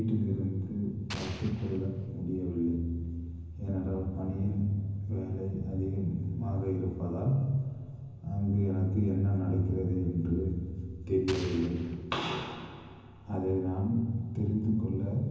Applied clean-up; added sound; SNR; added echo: none; Explosion; 14 dB; reverberation time 0.6 s.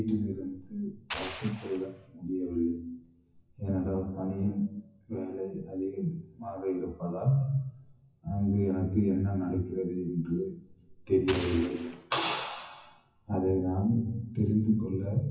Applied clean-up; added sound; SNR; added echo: classical method WPE with log-MMSE.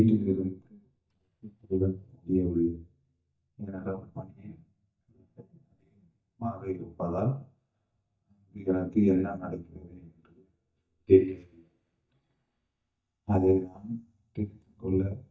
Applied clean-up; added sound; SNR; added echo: neural mask model DeepFilterNet 3.